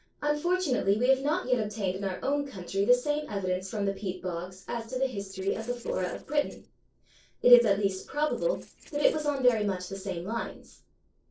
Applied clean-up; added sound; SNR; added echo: neural separator model SepFormer DNS4.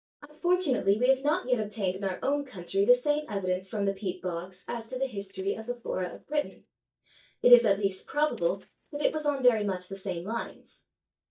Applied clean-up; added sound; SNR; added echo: neural mask model DeepFilterNet 3.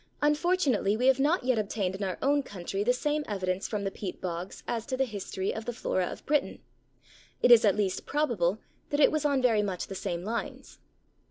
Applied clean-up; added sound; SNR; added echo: none; none; none; none.